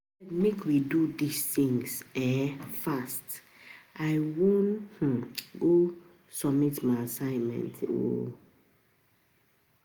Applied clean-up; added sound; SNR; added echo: none; none; none; none.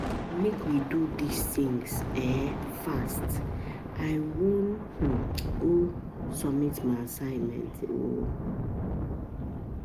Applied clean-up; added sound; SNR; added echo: none; Thunder; 3 dB; none.